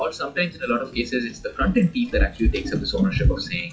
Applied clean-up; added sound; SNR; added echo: classical method WPE with log-MMSE.